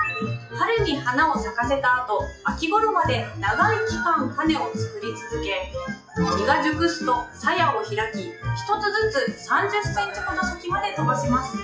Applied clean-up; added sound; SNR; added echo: classical method WPE with log-MMSE.